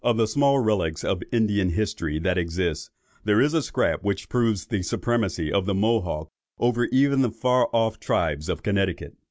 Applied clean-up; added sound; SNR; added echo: none; none; none; none.